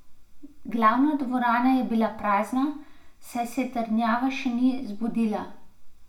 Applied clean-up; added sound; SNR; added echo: none; none; none; reverberation time 0.2 s.